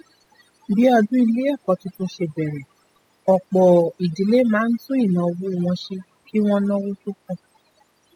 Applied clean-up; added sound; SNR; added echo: classical method spectral subtraction.